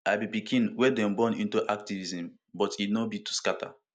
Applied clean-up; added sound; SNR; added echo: none; none; none; none.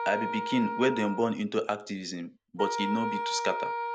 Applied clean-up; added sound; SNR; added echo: none; Wind instrument, woodwind instrument; 4 dB; none.